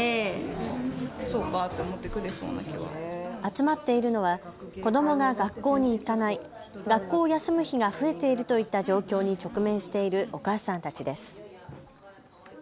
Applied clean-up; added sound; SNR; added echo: none; none; none; none.